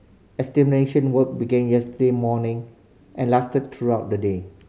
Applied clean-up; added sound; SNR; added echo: none; none; none; none.